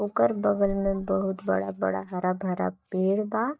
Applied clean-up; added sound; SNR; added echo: neural mask model DeepFilterNet 3.